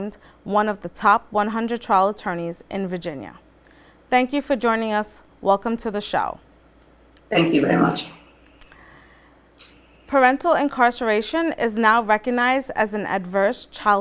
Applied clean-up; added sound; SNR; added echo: none; none; none; none.